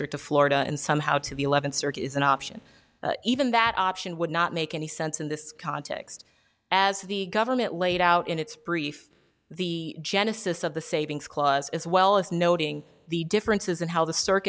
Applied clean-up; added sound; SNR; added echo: none; none; none; none.